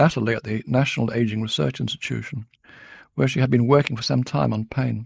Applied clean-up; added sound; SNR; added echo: neural mask model Resemble Enhance denoiser.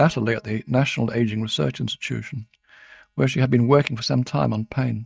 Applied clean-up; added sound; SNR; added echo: neural mask model DeepFilterNet 3.